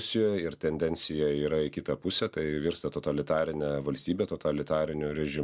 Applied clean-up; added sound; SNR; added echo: none; none; none; none.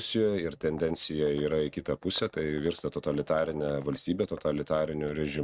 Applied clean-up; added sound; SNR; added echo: neural mask model RNNoise.